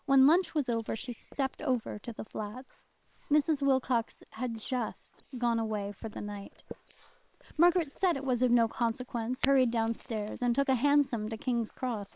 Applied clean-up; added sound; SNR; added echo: neural separator model SepFormer WHAM!.